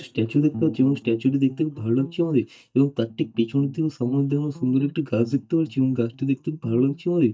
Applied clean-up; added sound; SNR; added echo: neural mask model DeepFilterNet 3.